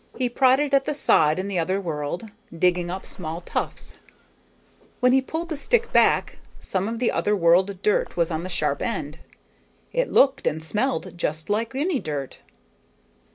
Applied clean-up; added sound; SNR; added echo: none; Water / Splash, splatter; 10 dB; none.